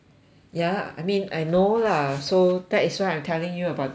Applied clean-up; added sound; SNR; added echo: none; none; none; none.